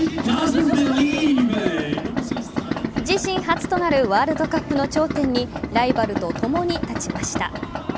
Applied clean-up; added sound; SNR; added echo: none; Idling; 5 dB; none.